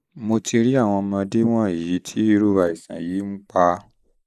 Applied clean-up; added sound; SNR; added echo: neural mask model Resemble Enhance denoiser.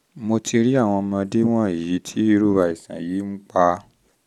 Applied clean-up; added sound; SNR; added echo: none; none; none; none.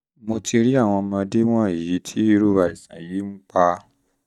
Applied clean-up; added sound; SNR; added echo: neural mask model DeepFilterNet 3.